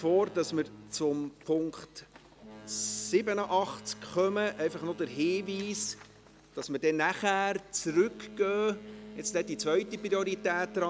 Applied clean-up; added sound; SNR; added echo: none; Boat, Water vehicle; 18 dB; none.